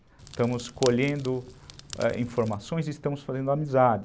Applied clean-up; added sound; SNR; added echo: none; Crackle; 16 dB; none.